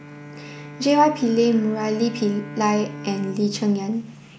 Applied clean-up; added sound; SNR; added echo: none; Bowed string instrument; 15 dB; none.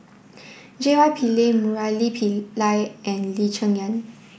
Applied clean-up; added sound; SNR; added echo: none; none; none; none.